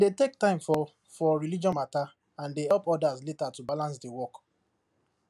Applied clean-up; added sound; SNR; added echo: none; none; none; none.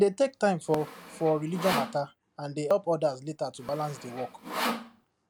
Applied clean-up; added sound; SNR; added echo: none; Sawing; 8 dB; none.